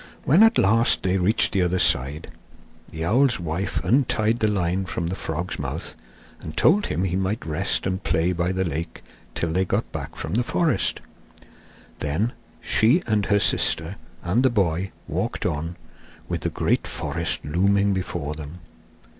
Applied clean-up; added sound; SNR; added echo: none; none; none; none.